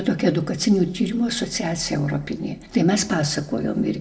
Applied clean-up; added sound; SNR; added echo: none; none; none; reverberation time 0.3 s.